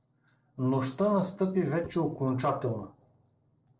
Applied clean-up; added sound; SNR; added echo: neural separator model SepFormer DNS4.